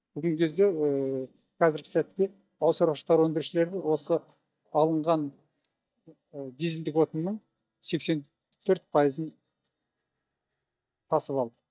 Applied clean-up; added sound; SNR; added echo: neural mask model DeepFilterNet 3.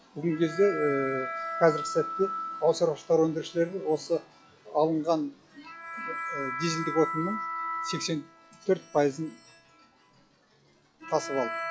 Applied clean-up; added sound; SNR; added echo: classical method log-MMSE.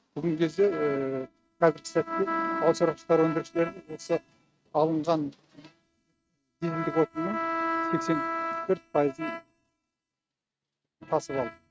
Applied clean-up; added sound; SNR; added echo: neural mask model RNNoise.